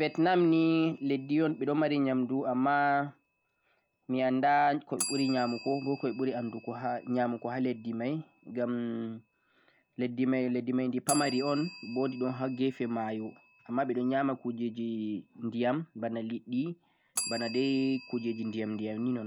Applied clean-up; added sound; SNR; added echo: none; Bell; 16 dB; none.